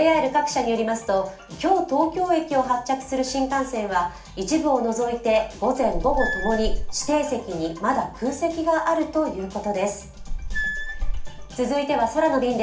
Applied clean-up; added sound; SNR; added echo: none; Squeak / Screech; 2 dB; reverberation time 0.4 s.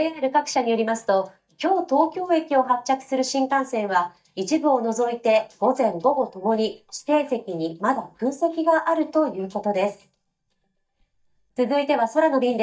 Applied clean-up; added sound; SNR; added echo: neural mask model DeepFilterNet 3.